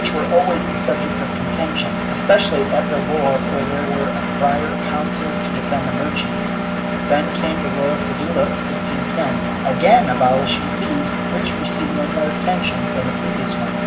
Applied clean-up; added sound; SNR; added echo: none; Engine; 0 dB; reverberation time 2.6 s.